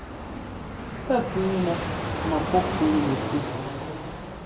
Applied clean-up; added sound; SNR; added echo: none; Fixed-wing aircraft, airplane; 2 dB; reverberation time 0.6 s.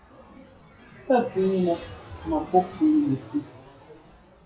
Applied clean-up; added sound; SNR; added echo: classical method WPE with log-MMSE.